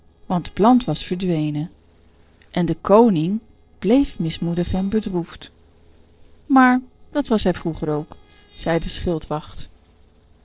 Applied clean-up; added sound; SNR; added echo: neural separator model SepFormer DNS4.